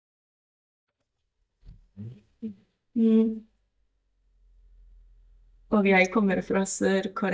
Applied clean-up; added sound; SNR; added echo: neural mask model DeepFilterNet 3.